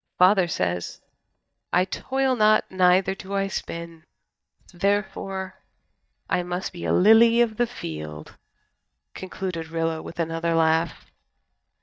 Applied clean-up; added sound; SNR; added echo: neural mask model DeepFilterNet 3.